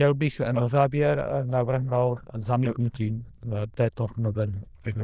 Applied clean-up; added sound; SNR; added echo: neural diffusion model UNIVERSE++.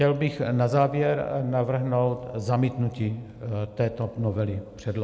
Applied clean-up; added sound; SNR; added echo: none; none; none; none.